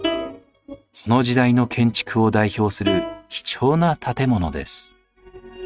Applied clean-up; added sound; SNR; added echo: neural mask model RNNoise.